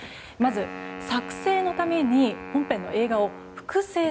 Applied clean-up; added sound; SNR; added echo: none; Wind instrument, woodwind instrument; 13 dB; none.